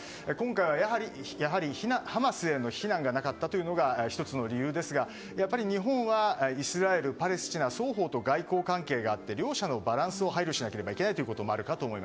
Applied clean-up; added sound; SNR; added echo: none; none; none; none.